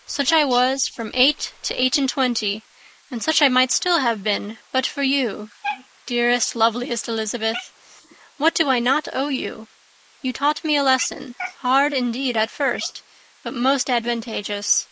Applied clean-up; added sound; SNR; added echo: neural mask model Resemble Enhance denoiser.